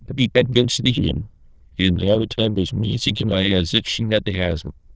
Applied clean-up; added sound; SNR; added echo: neural diffusion model UNIVERSE++.